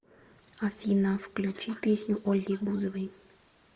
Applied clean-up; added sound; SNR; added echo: neural mask model Resemble Enhance denoiser.